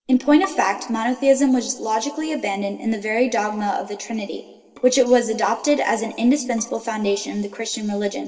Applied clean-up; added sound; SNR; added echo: neural separator model SepFormer DNS4.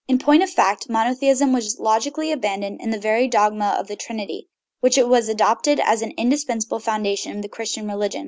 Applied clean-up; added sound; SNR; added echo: none; none; none; none.